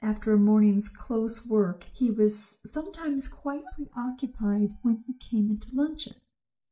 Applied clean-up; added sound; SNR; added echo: neural mask model DeepFilterNet 3.